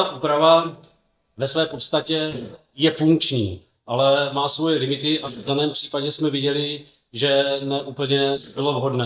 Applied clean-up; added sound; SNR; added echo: neural mask model DeepFilterNet 3.